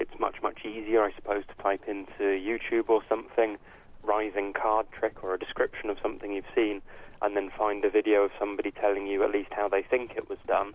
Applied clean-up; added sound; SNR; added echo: none; Livestock, farm animals, working animals; 18 dB; none.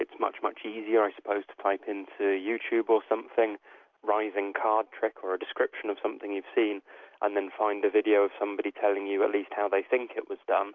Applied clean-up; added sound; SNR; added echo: none; none; none; none.